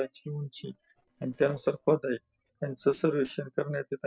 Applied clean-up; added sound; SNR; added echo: neural separator model SepFormer DNS4.